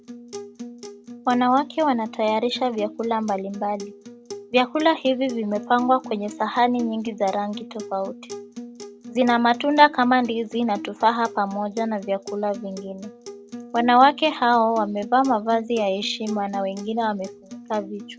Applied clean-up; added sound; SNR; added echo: none; Acoustic guitar; 16 dB; none.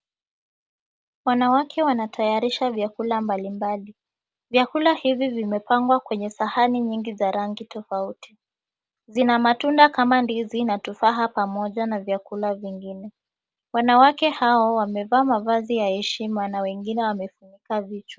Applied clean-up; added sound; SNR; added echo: none; none; none; none.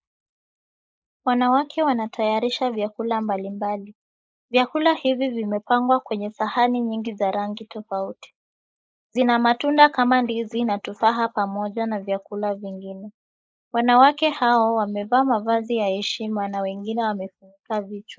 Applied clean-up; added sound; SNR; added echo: neural mask model Resemble Enhance denoiser.